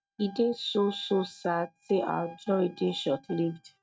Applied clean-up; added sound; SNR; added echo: neural mask model RNNoise.